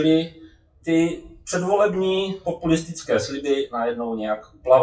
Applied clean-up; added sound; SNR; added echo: classical method WPE with log-MMSE.